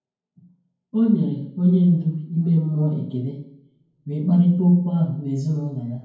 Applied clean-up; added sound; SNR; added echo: none; none; none; reverberation time 0.9 s.